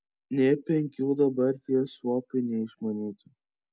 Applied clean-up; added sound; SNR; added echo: none; none; none; none.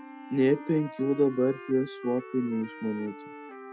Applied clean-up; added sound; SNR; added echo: none; Wind instrument, woodwind instrument + Wind instrument, woodwind instrument; 15 dB; none.